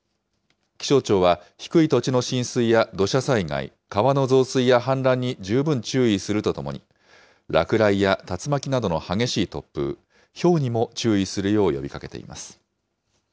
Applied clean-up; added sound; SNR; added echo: none; none; none; none.